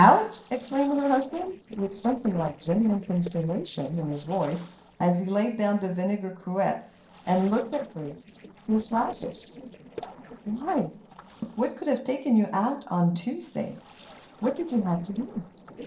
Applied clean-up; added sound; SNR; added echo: neural separator model SepFormer DNS4.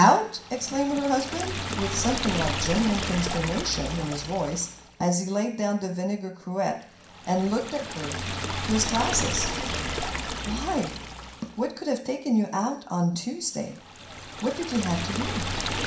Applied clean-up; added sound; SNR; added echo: none; Liquid; 5 dB; reverberation time 0.5 s.